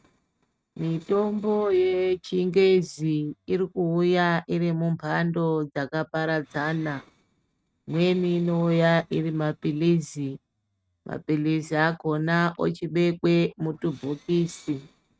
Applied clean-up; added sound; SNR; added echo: neural mask model RNNoise.